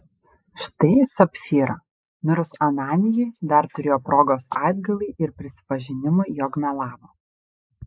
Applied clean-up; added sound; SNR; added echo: neural mask model Resemble Enhance denoiser.